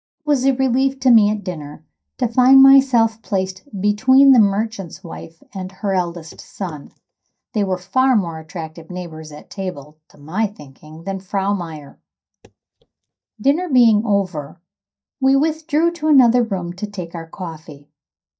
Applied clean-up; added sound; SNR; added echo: neural mask model DeepFilterNet 3.